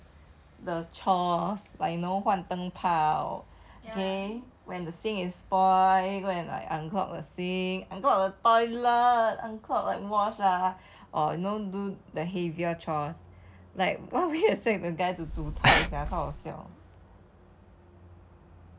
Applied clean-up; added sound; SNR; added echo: none; Breathing; -2 dB; none.